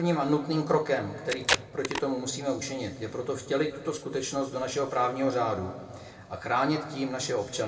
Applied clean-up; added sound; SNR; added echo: none; Packing tape, duct tape; 2 dB; reverberation time 1.8 s.